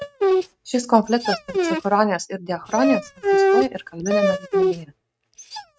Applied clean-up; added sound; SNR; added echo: neural mask model RNNoise.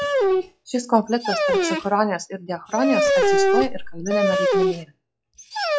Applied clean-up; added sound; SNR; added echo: classical method log-MMSE.